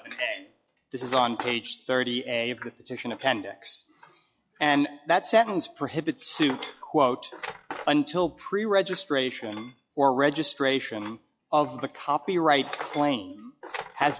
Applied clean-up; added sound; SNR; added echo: classical method log-MMSE.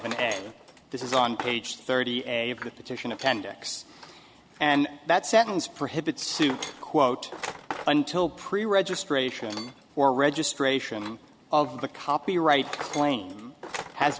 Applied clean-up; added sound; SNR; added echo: none; Tools; 14 dB; none.